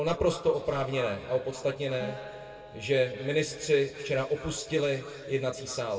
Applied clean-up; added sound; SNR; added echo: none; Acoustic guitar; 19 dB; reverberation time 2.5 s.